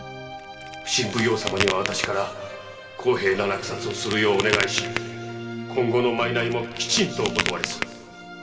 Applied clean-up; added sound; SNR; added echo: none; Crack; 7 dB; reverberation time 2.3 s.